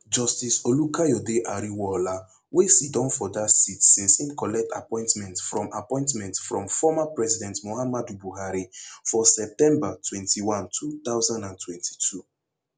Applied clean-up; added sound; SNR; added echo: none; none; none; none.